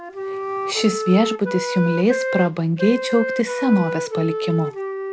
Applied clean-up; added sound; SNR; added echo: none; Wind instrument, woodwind instrument; 5 dB; none.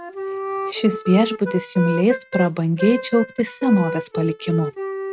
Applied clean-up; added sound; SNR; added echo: neural mask model RNNoise.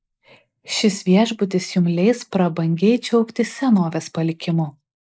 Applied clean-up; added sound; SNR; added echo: neural mask model Resemble Enhance denoiser.